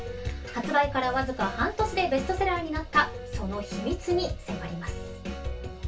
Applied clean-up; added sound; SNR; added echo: none; none; none; reverberation time 0.2 s.